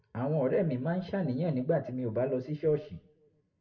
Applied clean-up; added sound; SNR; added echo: none; none; none; reverberation time 0.5 s.